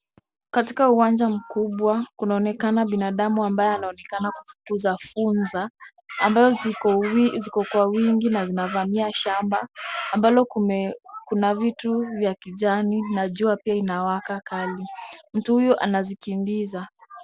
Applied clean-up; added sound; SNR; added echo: none; none; none; none.